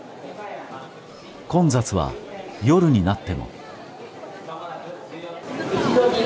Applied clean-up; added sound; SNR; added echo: none; none; none; none.